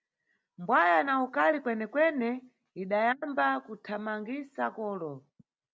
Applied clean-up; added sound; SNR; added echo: none; none; none; none.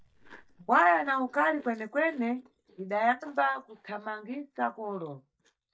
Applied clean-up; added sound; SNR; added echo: neural mask model DeepFilterNet 3.